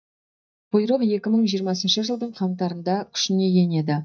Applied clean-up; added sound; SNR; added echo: neural mask model DeepFilterNet 3.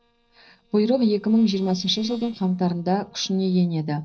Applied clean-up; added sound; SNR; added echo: neural separator model SepFormer DNS4.